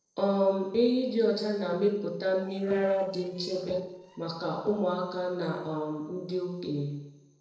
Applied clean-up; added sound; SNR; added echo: neural separator model SepFormer DNS4.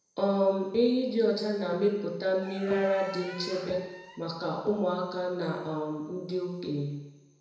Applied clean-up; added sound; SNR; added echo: none; Squeak; 17 dB; reverberation time 0.9 s.